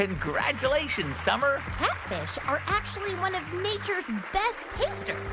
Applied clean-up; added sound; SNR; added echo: none; none; none; none.